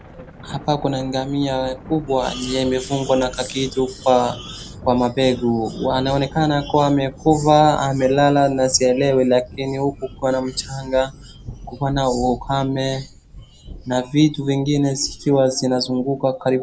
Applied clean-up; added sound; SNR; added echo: none; Thunder; 18 dB; none.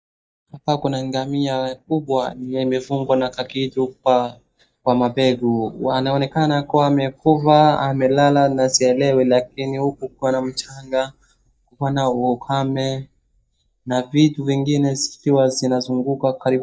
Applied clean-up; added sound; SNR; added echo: neural mask model DeepFilterNet 3.